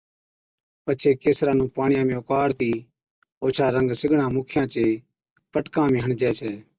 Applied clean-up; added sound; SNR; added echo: none; none; none; none.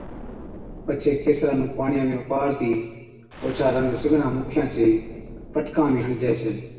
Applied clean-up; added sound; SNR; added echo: none; Explosion; 15 dB; reverberation time 1.2 s.